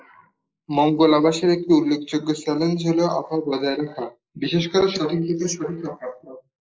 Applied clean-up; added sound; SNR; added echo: neural mask model Resemble Enhance denoiser.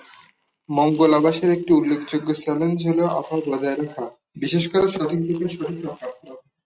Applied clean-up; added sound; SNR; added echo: neural mask model RNNoise.